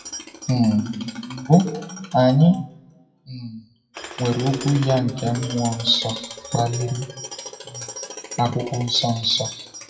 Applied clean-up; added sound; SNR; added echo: classical method WPE with log-MMSE.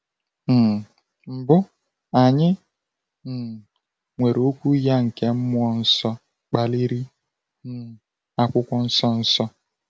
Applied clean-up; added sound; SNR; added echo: none; none; none; none.